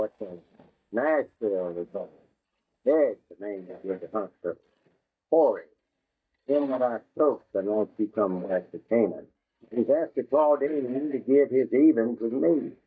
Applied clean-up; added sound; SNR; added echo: neural mask model DeepFilterNet 3.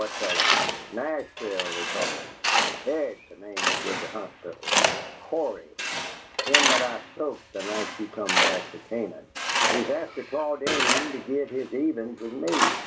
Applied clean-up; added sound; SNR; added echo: none; Tools; -4 dB; none.